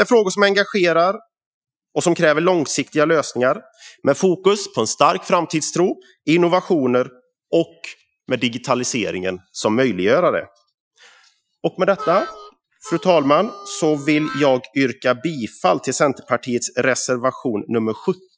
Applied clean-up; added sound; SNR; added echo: classical method Wiener filter.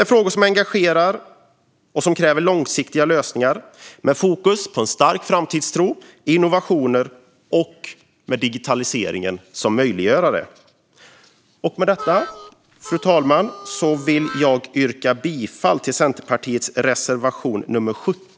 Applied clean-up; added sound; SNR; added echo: none; Harmonica; 15 dB; none.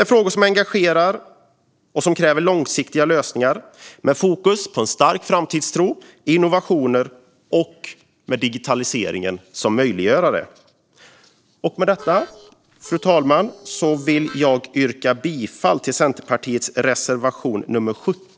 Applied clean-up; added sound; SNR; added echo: neural separator model SepFormer DNS4.